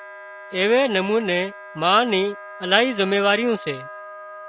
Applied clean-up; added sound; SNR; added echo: none; Wind instrument, woodwind instrument; 16 dB; none.